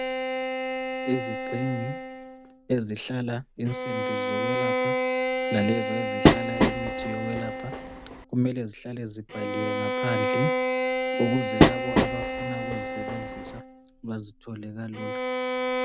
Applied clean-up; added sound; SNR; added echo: none; Train + Bowed string instrument; -5 dB; none.